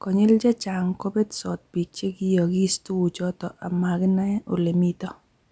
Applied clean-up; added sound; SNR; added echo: none; none; none; none.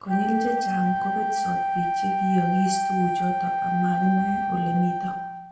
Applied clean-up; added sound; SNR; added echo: none; Wind instrument, woodwind instrument; -1 dB; reverberation time 0.7 s.